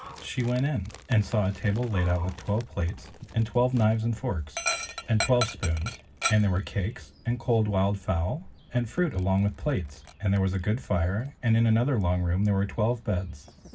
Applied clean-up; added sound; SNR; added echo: none; Dog; 14 dB; reverberation time 0.4 s.